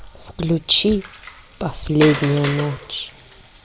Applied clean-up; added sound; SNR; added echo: none; Water; 11 dB; none.